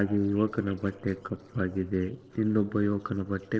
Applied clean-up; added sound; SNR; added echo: neural separator model SepFormer DNS4.